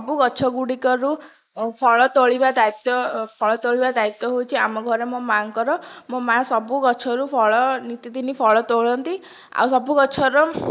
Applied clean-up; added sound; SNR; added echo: neural mask model Resemble Enhance denoiser.